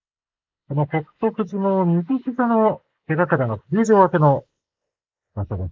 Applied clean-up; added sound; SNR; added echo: neural mask model Resemble Enhance denoiser.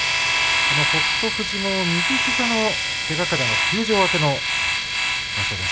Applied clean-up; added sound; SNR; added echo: none; Domestic sounds, home sounds; -5 dB; none.